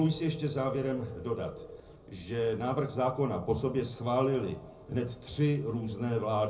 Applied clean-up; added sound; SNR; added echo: none; Telephone; 18 dB; reverberation time 0.4 s.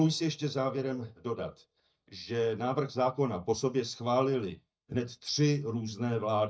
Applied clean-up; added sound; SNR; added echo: neural mask model DeepFilterNet 3.